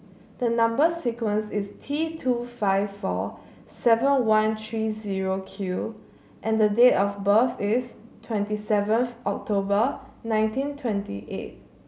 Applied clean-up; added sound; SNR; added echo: none; none; none; none.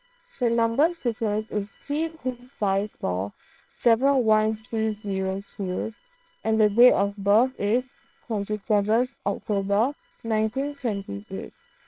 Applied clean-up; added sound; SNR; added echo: neural separator model SepFormer WHAM!.